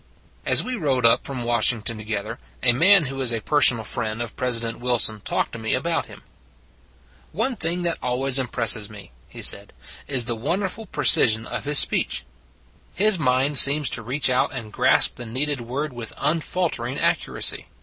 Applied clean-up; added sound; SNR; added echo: none; none; none; none.